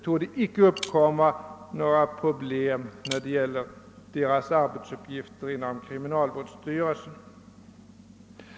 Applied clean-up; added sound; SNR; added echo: none; Shatter; 18 dB; none.